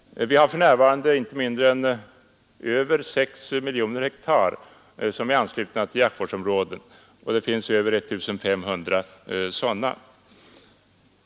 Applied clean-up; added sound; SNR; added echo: none; none; none; none.